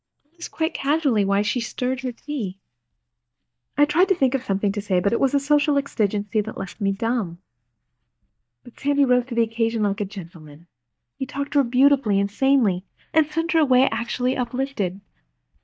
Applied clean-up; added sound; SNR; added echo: neural mask model DeepFilterNet 3.